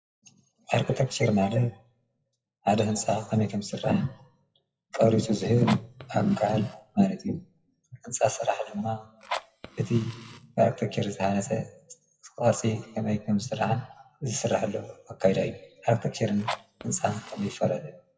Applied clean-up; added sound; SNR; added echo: classical method WPE with log-MMSE.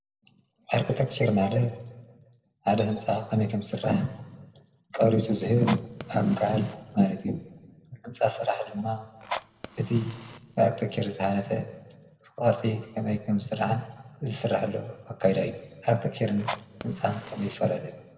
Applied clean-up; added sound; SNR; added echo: none; Fire; 12 dB; reverberation time 1.2 s.